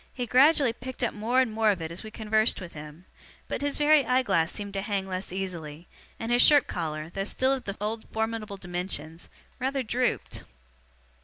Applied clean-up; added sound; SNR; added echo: none; none; none; none.